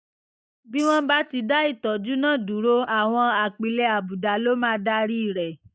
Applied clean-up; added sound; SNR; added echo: neural mask model DeepFilterNet 3.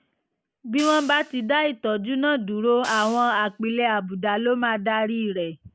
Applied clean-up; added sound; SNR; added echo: none; Hi-hat; 19 dB; none.